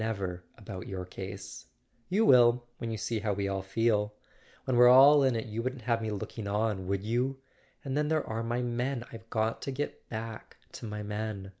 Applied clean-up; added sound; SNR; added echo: none; none; none; none.